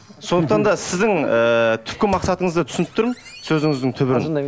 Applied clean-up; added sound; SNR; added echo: none; Squeak; 18 dB; none.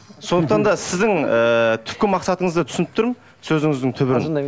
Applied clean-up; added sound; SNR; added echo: none; none; none; none.